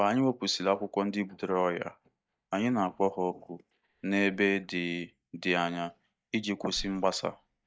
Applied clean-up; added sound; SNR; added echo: neural mask model DeepFilterNet 3.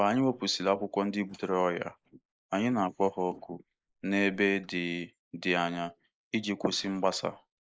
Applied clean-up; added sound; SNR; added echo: neural mask model Resemble Enhance denoiser.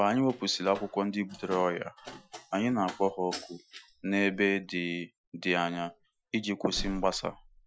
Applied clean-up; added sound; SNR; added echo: classical method Wiener filter.